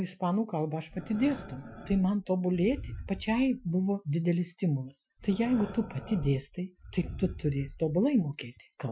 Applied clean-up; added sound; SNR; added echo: classical method Wiener filter.